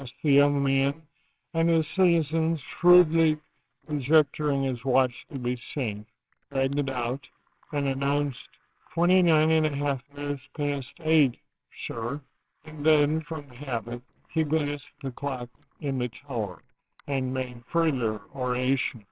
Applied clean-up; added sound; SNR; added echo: neural separator model SepFormer WHAMR!.